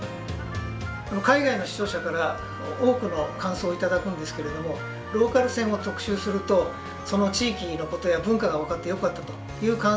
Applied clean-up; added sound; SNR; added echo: none; Harmonica; 15 dB; none.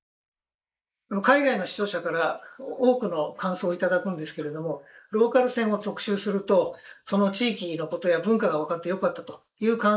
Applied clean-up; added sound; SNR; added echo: neural mask model Resemble Enhance denoiser.